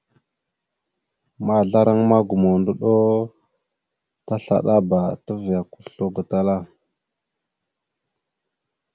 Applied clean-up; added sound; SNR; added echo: none; none; none; none.